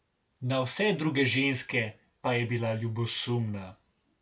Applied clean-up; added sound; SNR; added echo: none; none; none; none.